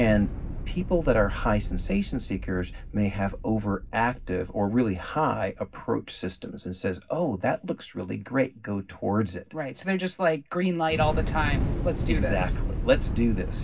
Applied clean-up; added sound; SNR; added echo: none; Thunder / Explosion; 5 dB; reverberation time 0.4 s.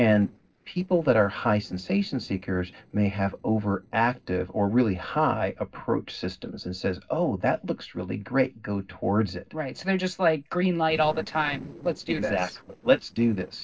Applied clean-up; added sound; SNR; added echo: neural separator model SepFormer DNS4.